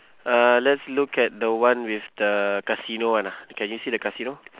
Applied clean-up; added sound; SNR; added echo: none; none; none; none.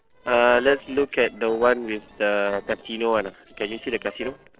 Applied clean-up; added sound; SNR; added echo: neural separator model SepFormer DNS4.